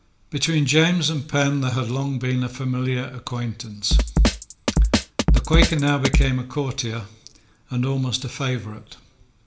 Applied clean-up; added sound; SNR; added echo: none; Drum kit; 1 dB; reverberation time 0.5 s.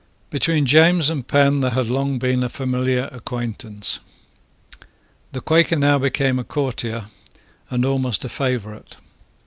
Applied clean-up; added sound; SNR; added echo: none; none; none; none.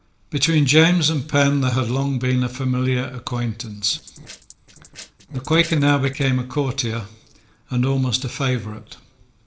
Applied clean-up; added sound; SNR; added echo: neural separator model SepFormer DNS4.